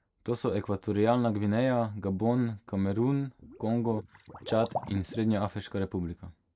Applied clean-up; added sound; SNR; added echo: neural mask model Resemble Enhance denoiser.